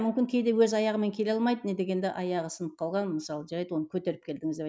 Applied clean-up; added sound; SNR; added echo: none; none; none; none.